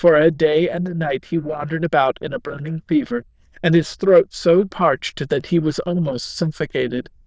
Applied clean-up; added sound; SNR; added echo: neural diffusion model UNIVERSE++.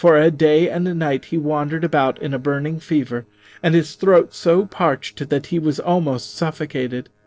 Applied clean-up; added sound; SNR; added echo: neural separator model SepFormer DNS4.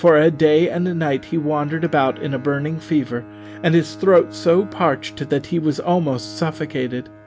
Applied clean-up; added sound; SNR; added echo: none; Bowed string instrument; 18 dB; none.